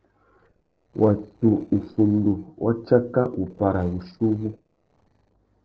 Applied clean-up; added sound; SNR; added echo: neural separator model SepFormer DNS4.